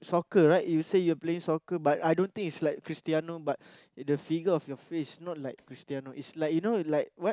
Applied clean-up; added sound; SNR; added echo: none; none; none; none.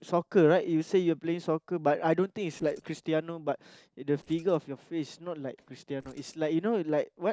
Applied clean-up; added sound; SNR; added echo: neural separator model SepFormer DNS4.